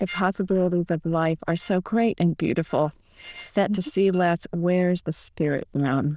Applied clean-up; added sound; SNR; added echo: neural diffusion model UNIVERSE++.